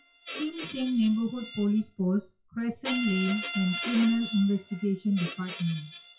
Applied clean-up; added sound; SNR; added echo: classical method WPE with log-MMSE.